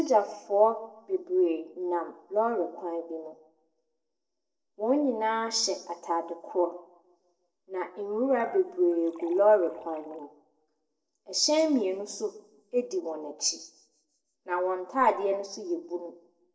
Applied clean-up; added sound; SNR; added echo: neural separator model SepFormer DNS4.